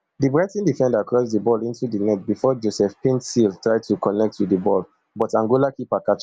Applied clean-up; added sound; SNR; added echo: none; none; none; none.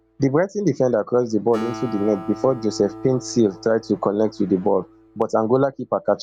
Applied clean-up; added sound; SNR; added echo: none; Acoustic guitar; 17 dB; none.